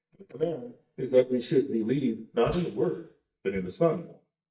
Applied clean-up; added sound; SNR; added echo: neural mask model DeepFilterNet 3.